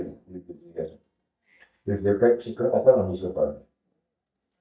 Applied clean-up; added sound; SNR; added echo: neural mask model DeepFilterNet 3.